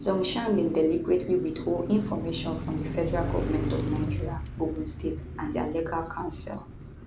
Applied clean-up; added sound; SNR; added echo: none; Car passing by; 4 dB; none.